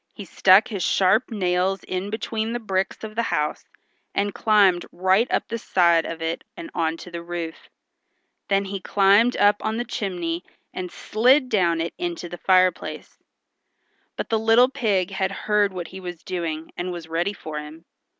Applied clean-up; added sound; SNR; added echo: none; none; none; none.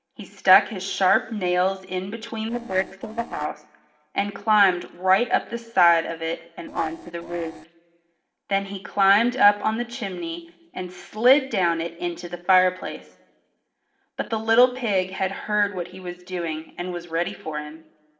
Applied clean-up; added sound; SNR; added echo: neural separator model SepFormer DNS4.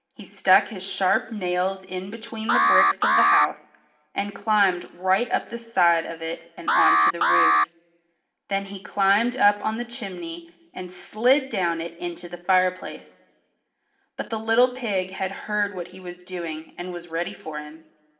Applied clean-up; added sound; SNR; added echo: none; Alarm; -5 dB; reverberation time 1.6 s.